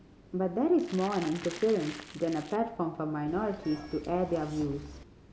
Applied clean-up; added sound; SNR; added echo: none; Zipper (clothing) / Telephone + Crackle; 15 dB; none.